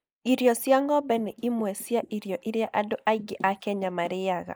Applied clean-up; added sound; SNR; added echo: neural mask model Resemble Enhance denoiser.